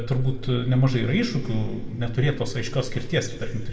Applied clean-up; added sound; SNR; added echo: none; none; none; reverberation time 1.6 s.